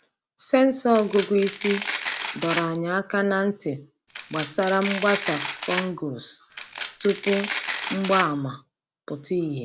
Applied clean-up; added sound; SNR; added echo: none; Domestic sounds, home sounds; 5 dB; none.